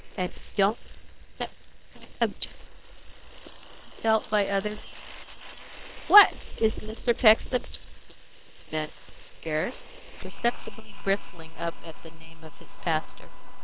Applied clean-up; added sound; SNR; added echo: neural separator model SepFormer WHAM!.